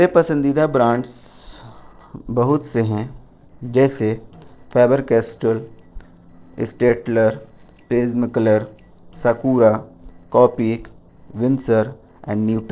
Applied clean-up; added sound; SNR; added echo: neural separator model SepFormer DNS4.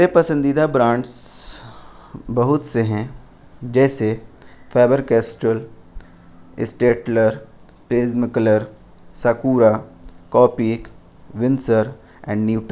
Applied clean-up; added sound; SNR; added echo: none; none; none; none.